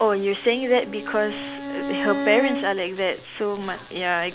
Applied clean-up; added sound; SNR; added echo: none; Bowed string instrument; 8 dB; none.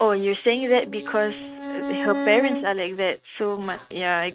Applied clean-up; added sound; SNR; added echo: neural mask model RNNoise.